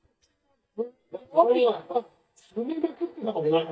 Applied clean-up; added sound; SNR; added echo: neural mask model DeepFilterNet 3.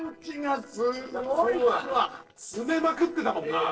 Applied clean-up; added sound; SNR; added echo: neural separator model SepFormer DNS4.